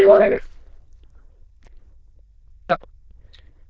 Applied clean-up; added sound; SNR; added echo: neural diffusion model UNIVERSE++.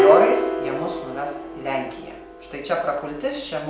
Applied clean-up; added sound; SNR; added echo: none; Piano; 1 dB; none.